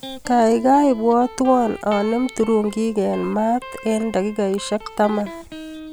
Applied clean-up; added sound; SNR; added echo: none; Electric guitar; 17 dB; none.